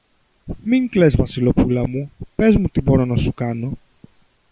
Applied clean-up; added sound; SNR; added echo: none; none; none; none.